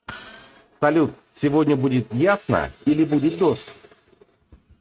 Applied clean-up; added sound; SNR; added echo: neural mask model RNNoise.